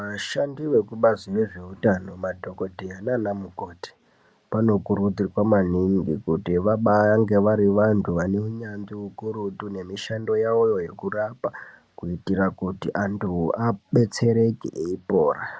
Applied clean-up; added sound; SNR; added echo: none; none; none; none.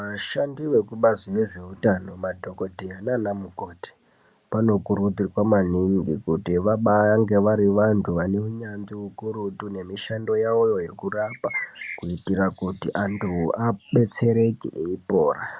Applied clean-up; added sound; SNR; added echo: none; Bird; 16 dB; none.